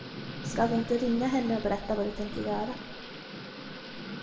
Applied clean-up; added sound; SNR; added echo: none; Thunder / Rain; 9 dB; reverberation time 0.9 s.